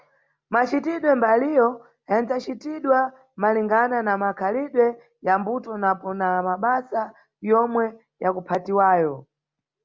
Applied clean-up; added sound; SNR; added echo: none; none; none; none.